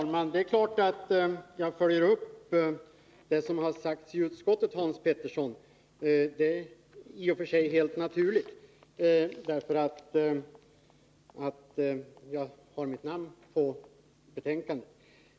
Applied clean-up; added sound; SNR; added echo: none; none; none; none.